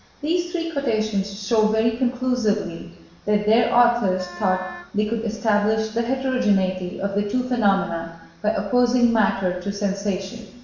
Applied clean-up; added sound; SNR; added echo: none; Wind instrument, woodwind instrument; 17 dB; reverberation time 0.9 s.